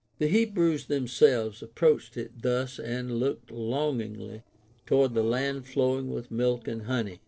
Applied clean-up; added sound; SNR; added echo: neural separator model SepFormer DNS4.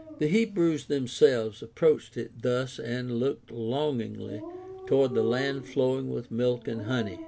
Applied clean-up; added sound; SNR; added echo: none; Dog; 15 dB; none.